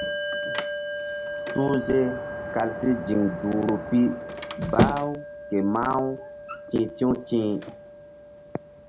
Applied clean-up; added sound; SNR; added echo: none; Bell + Sliding door; 5 dB; none.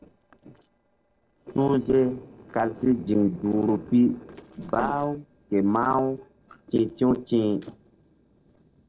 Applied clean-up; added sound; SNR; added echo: neural separator model SepFormer DNS4.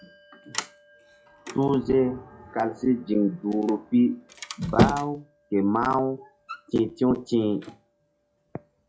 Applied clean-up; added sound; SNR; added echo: classical method log-MMSE.